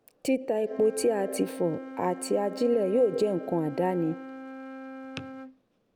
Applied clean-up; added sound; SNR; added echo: none; Wind instrument, woodwind instrument; 13 dB; none.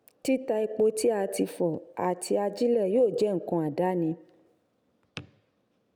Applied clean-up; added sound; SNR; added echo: none; none; none; none.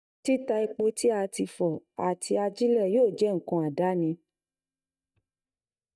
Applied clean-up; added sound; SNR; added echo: neural mask model DeepFilterNet 3.